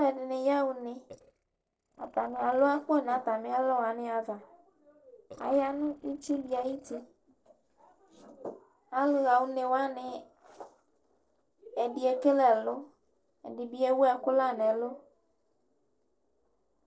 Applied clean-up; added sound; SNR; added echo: neural separator model SepFormer DNS4.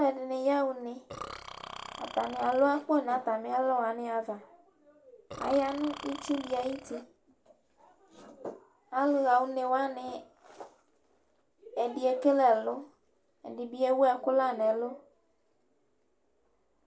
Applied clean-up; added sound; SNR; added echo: none; Burping, eructation; 13 dB; none.